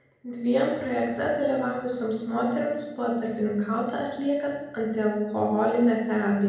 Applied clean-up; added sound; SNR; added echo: none; none; none; reverberation time 0.9 s.